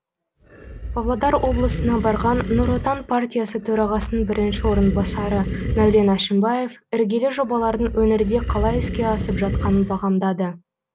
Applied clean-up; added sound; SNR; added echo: none; Animal; 5 dB; none.